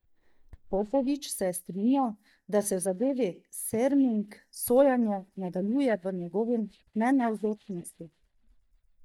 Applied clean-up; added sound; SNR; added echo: neural mask model DeepFilterNet 3.